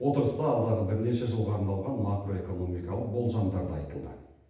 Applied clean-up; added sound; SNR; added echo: none; none; none; reverberation time 0.9 s.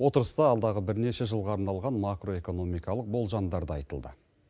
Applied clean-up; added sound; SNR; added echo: none; none; none; none.